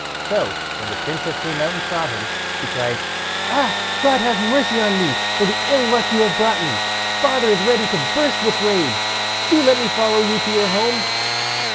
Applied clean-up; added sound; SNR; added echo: none; Sawing / Engine; 1 dB; none.